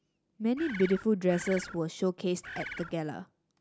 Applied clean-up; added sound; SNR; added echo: none; Bird; 11 dB; none.